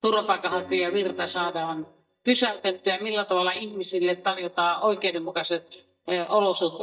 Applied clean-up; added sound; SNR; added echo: neural mask model DeepFilterNet 3.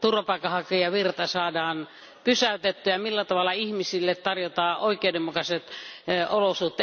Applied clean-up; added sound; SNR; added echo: none; none; none; none.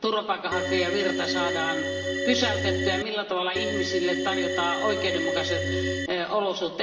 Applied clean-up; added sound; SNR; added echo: none; Organ; 0 dB; reverberation time 2.9 s.